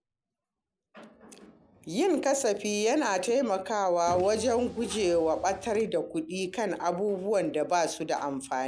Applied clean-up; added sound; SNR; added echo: none; Car; 15 dB; none.